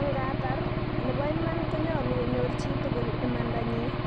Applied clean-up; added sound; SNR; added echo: none; Engine / Aircraft; -4 dB; none.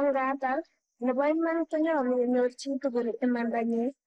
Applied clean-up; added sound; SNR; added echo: neural mask model Resemble Enhance denoiser.